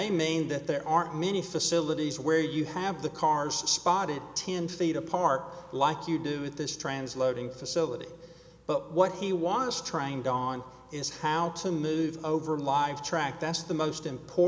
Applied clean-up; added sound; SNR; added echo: none; none; none; none.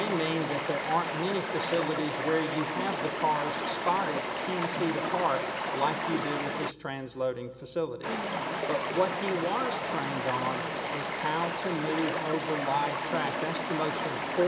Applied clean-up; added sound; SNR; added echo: none; Stream; 1 dB; none.